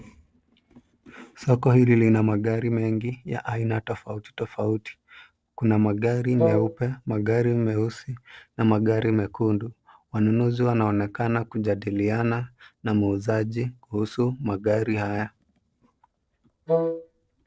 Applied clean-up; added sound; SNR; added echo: neural separator model SepFormer DNS4.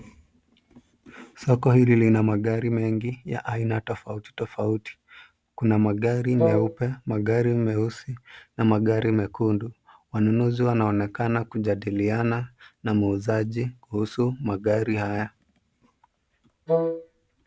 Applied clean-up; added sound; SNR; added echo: none; Wind instrument, woodwind instrument; 2 dB; none.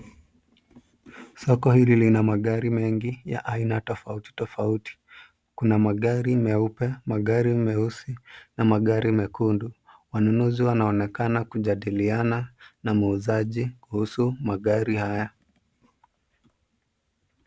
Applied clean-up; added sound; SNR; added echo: none; none; none; none.